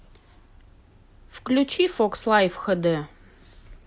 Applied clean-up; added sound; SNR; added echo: none; none; none; none.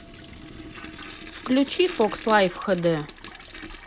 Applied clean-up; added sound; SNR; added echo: none; Toilet flush; 14 dB; none.